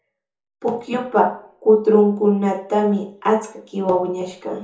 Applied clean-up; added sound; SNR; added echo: none; none; none; reverberation time 0.6 s.